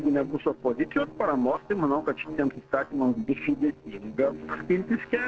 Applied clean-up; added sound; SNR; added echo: neural separator model SepFormer DNS4.